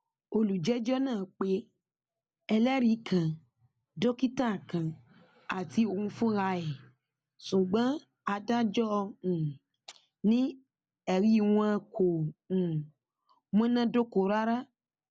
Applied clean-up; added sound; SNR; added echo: none; none; none; none.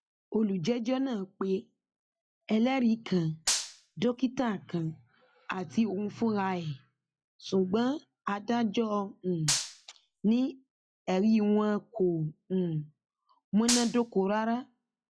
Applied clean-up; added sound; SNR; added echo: classical method log-MMSE.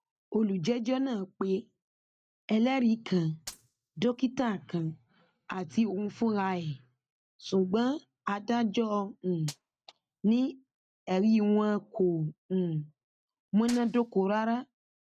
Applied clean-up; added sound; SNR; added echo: neural mask model RNNoise.